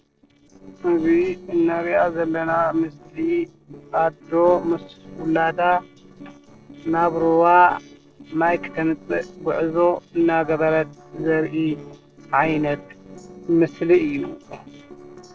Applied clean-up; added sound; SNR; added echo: neural separator model SepFormer DNS4.